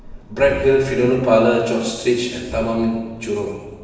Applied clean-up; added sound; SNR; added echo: none; Thunderstorm; 17 dB; reverberation time 1.2 s.